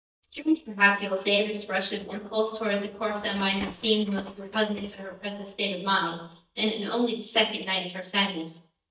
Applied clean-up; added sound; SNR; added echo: neural mask model DeepFilterNet 3.